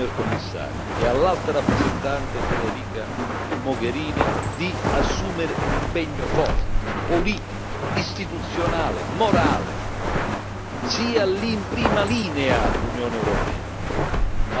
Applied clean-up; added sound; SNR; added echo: none; Walk, footsteps; -2 dB; none.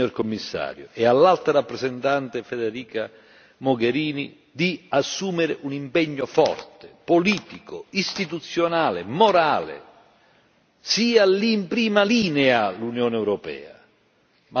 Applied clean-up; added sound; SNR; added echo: none; none; none; none.